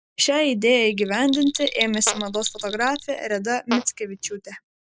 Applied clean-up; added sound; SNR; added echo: none; Bell + Fart; 10 dB; none.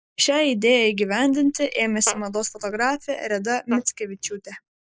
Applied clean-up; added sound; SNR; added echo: neural mask model Resemble Enhance denoiser.